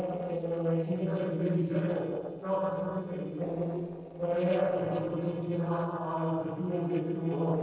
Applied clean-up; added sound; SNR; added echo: neural separator model SepFormer DNS4.